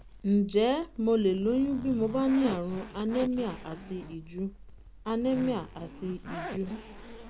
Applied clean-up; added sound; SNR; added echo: none; Zipper (clothing); 13 dB; none.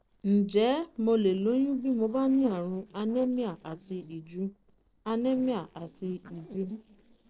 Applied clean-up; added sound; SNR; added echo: neural separator model SepFormer DNS4.